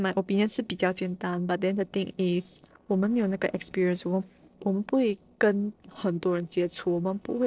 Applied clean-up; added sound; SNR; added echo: neural separator model SepFormer DNS4.